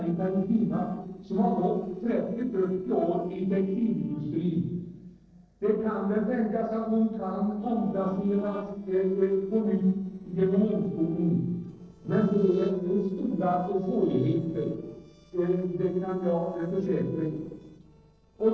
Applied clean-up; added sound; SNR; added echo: neural separator model SepFormer DNS4.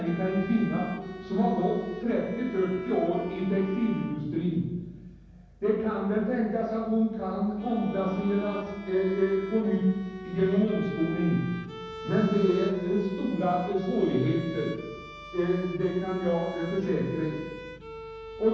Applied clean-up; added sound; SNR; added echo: none; Bowed string instrument; 14 dB; reverberation time 1.1 s.